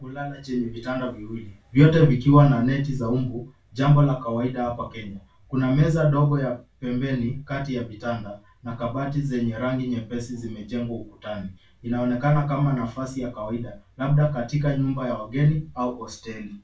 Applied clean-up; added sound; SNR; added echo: none; none; none; reverberation time 0.2 s.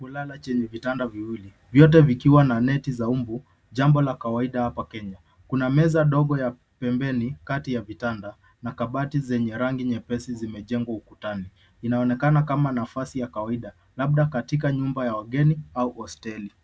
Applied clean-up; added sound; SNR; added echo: none; none; none; none.